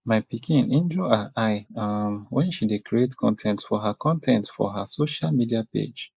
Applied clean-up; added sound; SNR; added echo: neural mask model Resemble Enhance denoiser.